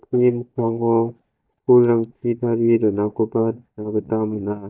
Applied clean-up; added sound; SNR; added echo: neural mask model DeepFilterNet 3.